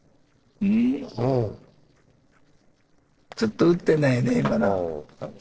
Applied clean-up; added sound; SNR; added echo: neural separator model SepFormer DNS4.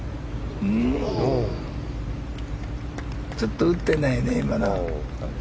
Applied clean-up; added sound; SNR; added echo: none; none; none; none.